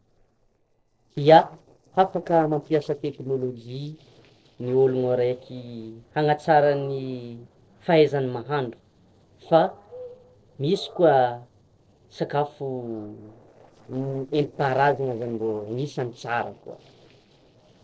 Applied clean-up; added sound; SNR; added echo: neural separator model SepFormer DNS4.